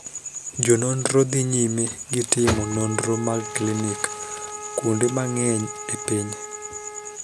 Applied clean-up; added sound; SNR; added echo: none; Crumpling, crinkling + Wind instrument, woodwind instrument; 11 dB; none.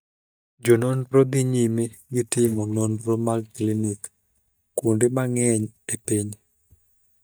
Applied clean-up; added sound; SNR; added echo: neural mask model DeepFilterNet 3.